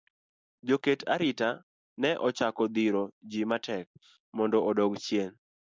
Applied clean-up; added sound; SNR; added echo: none; none; none; none.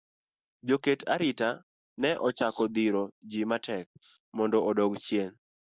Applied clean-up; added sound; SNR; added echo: neural mask model Resemble Enhance denoiser.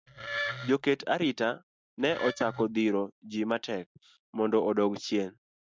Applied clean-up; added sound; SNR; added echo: neural mask model RNNoise.